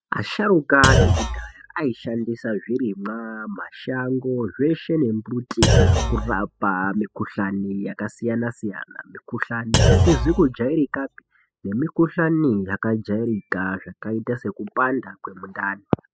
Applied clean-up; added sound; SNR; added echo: classical method spectral subtraction.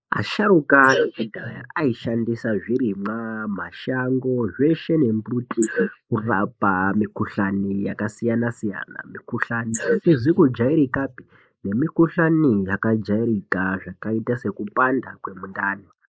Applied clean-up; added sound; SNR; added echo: neural mask model Resemble Enhance denoiser.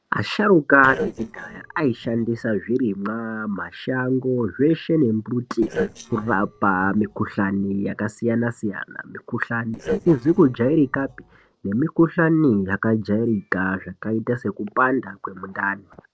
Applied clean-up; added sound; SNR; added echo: neural separator model SepFormer DNS4.